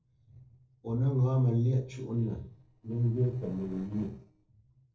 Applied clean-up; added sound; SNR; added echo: neural separator model SepFormer DNS4.